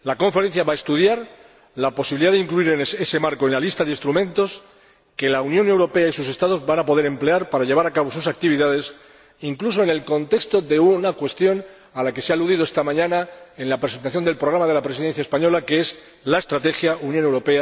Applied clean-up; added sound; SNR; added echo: none; none; none; none.